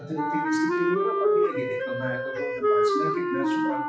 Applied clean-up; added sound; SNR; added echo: classical method WPE with log-MMSE.